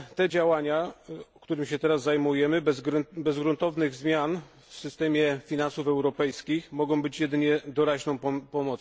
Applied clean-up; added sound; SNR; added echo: none; none; none; none.